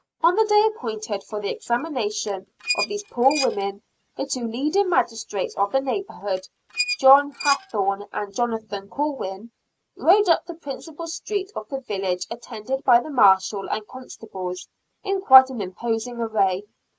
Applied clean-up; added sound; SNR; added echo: neural mask model RNNoise.